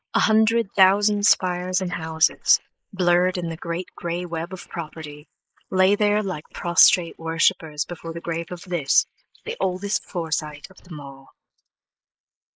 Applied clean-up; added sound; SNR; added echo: neural mask model Resemble Enhance denoiser.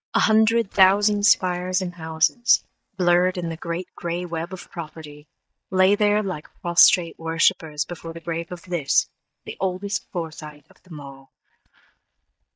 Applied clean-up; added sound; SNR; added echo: neural mask model DeepFilterNet 3.